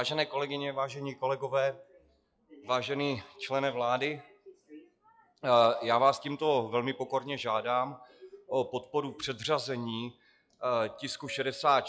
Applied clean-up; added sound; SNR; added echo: classical method log-MMSE.